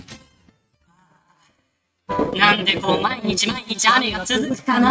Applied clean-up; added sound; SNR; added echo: neural mask model RNNoise.